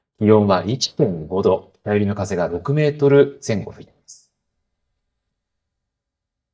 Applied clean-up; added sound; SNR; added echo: neural mask model DeepFilterNet 3.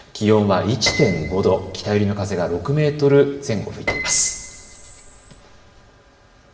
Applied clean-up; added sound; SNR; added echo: none; Piano; 12 dB; reverberation time 2.2 s.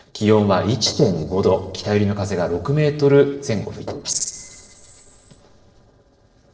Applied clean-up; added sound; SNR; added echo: neural separator model SepFormer DNS4.